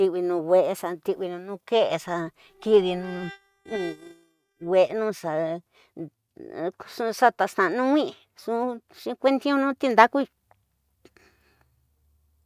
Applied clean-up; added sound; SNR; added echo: neural mask model RNNoise.